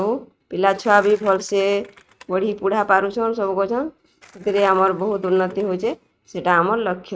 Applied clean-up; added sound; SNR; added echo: neural mask model RNNoise.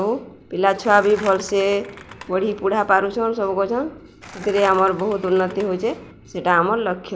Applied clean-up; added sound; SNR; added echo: none; Skateboard; 18 dB; none.